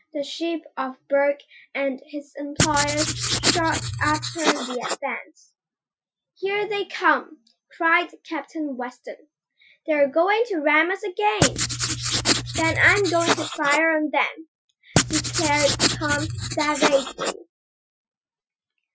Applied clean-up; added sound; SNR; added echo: classical method Wiener filter.